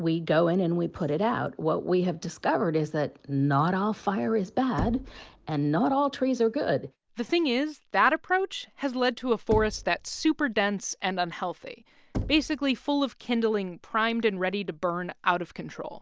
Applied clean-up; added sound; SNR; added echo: none; Knock / Wood; 13 dB; none.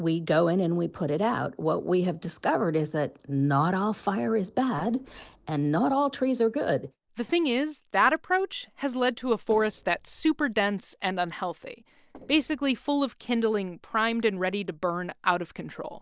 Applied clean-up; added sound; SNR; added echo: neural separator model SepFormer DNS4.